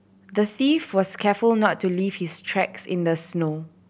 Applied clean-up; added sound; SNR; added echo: none; none; none; none.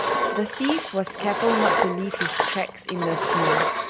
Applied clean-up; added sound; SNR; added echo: none; Engine; -3 dB; none.